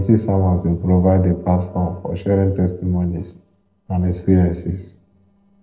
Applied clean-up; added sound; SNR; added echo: neural separator model SepFormer DNS4.